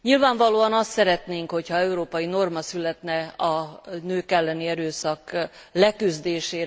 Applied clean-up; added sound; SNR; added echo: none; none; none; none.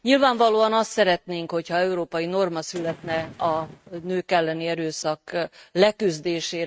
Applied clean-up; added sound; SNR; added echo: neural mask model RNNoise.